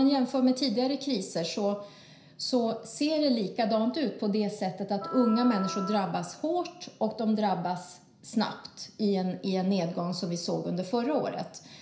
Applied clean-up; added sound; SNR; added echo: none; Wind instrument, woodwind instrument; 11 dB; reverberation time 0.5 s.